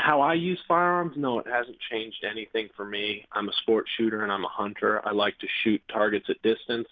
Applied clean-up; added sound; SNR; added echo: none; none; none; none.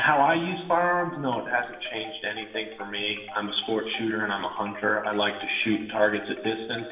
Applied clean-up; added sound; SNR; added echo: none; Wind chime; 16 dB; reverberation time 1.1 s.